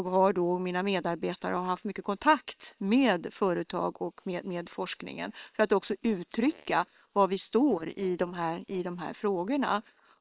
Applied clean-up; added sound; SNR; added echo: neural separator model SepFormer WHAM!.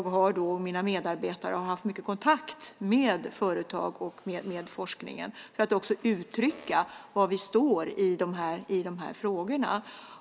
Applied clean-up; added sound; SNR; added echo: none; Fart; 19 dB; none.